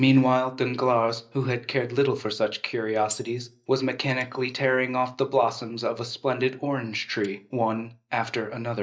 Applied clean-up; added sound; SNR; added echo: neural mask model DeepFilterNet 3.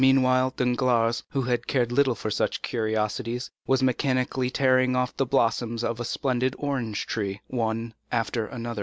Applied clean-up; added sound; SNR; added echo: none; none; none; none.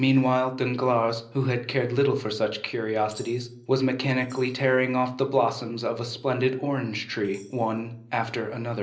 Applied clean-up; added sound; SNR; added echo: neural separator model SepFormer DNS4.